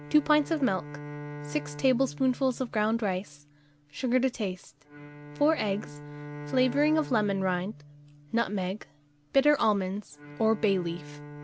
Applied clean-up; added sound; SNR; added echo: none; Bowed string instrument; 14 dB; none.